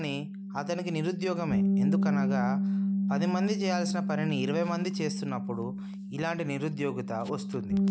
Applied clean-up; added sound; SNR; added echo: none; Bass guitar; -3 dB; none.